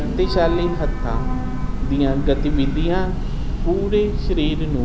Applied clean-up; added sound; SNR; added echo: none; Train / Breathing; -2 dB; none.